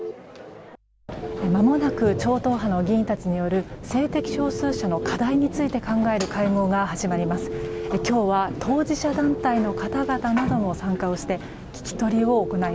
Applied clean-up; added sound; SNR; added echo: none; Telephone; 11 dB; none.